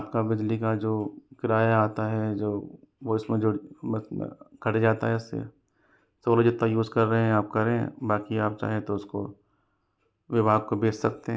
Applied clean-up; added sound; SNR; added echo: none; none; none; none.